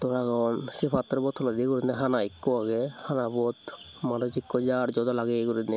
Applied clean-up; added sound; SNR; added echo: none; none; none; none.